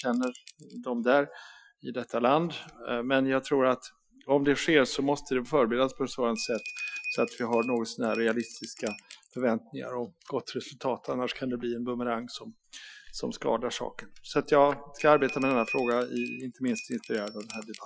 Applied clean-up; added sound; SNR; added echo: classical method Wiener filter.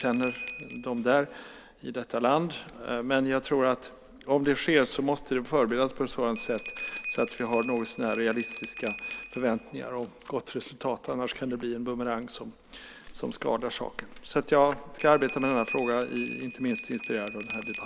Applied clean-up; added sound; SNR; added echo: none; Bell; 13 dB; none.